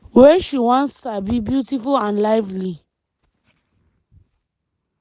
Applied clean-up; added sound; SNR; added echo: none; none; none; none.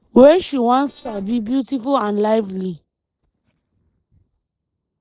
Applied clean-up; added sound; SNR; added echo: neural separator model SepFormer DNS4.